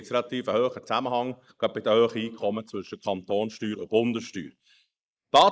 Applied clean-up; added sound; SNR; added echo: neural mask model Resemble Enhance denoiser.